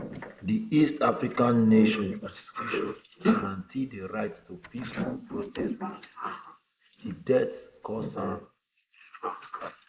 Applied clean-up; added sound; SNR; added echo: neural mask model Resemble Enhance denoiser.